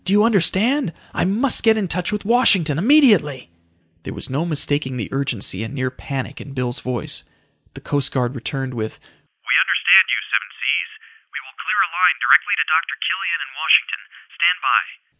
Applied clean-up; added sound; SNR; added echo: none; none; none; none.